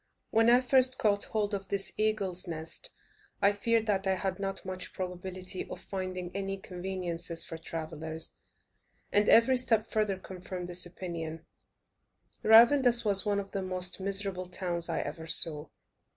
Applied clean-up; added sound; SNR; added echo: none; none; none; none.